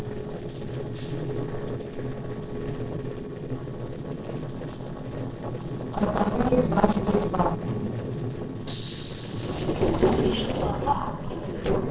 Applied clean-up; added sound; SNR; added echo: neural separator model SepFormer DNS4.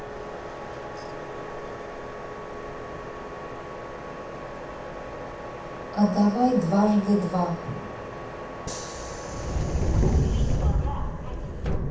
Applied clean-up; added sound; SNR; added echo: none; Subway, metro, underground; 0 dB; reverberation time 0.7 s.